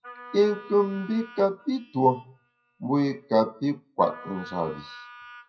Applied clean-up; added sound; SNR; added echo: classical method WPE with log-MMSE.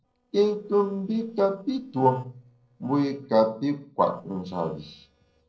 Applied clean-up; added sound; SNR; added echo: neural separator model SepFormer DNS4.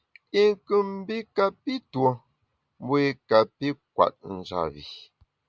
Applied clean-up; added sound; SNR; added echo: none; none; none; none.